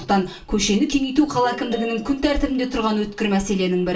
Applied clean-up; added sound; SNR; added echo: none; Ringtone; 16 dB; reverberation time 0.3 s.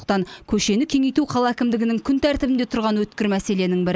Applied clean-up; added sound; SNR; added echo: none; none; none; none.